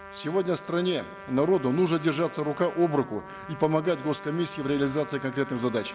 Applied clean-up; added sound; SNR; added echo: none; Trumpet; 15 dB; none.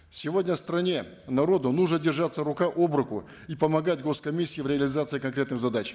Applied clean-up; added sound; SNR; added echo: none; none; none; none.